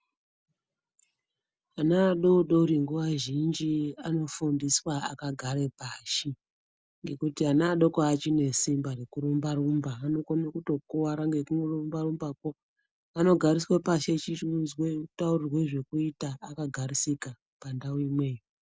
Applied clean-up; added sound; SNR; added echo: none; none; none; none.